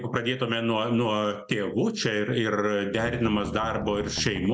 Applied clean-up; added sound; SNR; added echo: none; Strum; 10 dB; none.